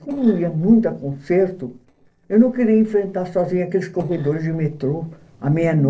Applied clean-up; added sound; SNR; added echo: neural separator model SepFormer DNS4.